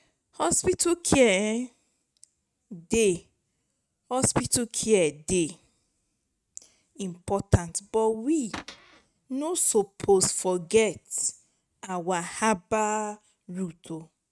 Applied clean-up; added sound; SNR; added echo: neural mask model RNNoise.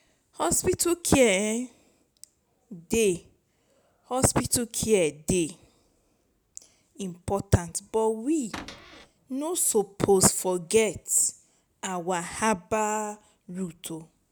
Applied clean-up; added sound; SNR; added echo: none; Cupboard open or close / Door; 14 dB; none.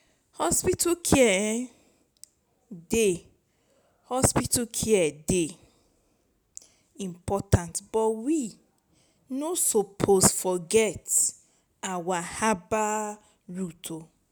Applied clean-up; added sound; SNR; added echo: none; none; none; none.